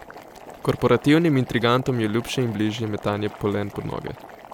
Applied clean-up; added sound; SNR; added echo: none; Boiling; 18 dB; none.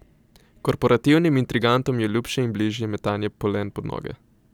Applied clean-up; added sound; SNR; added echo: none; none; none; none.